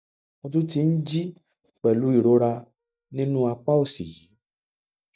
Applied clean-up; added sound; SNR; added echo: neural mask model DeepFilterNet 3.